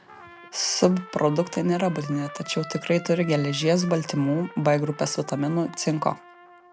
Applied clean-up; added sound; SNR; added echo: none; Trumpet; 18 dB; none.